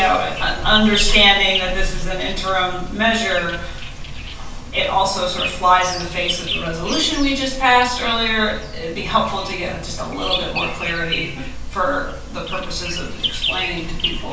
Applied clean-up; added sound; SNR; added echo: none; Bird vocalization, bird call, bird song; 10 dB; reverberation time 0.3 s.